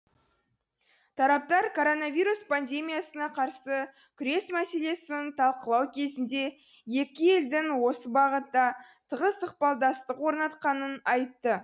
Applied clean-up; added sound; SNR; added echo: none; none; none; none.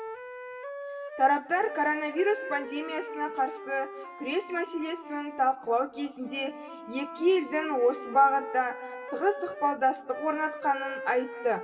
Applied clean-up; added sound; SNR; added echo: none; Wind instrument, woodwind instrument; 11 dB; reverberation time 2.3 s.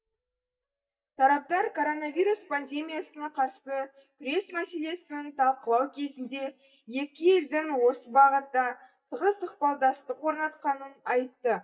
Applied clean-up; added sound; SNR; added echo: neural mask model DeepFilterNet 3.